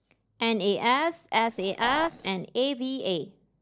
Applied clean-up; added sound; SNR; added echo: neural separator model SepFormer DNS4.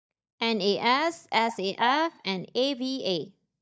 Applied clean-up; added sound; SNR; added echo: neural mask model DeepFilterNet 3.